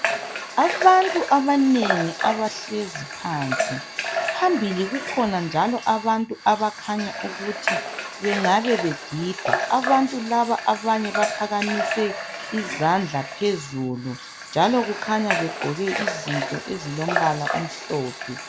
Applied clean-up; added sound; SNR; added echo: none; Water tap, faucet / Water; 5 dB; none.